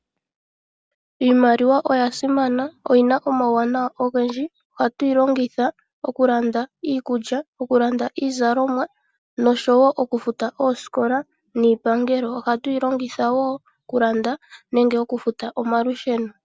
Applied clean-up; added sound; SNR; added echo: none; none; none; none.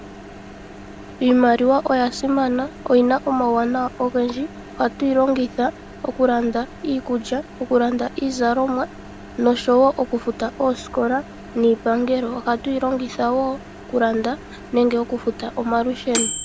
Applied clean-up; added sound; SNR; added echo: none; Microwave oven; 14 dB; none.